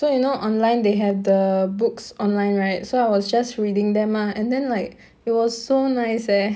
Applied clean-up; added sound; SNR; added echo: none; none; none; none.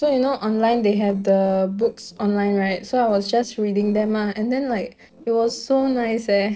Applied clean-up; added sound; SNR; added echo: neural separator model SepFormer DNS4.